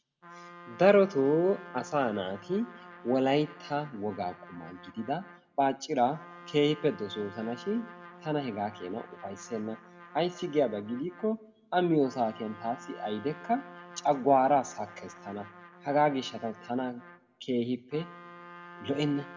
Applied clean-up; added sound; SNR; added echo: none; Trumpet; 19 dB; reverberation time 0.4 s.